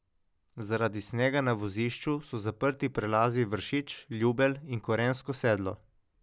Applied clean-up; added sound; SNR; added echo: none; none; none; none.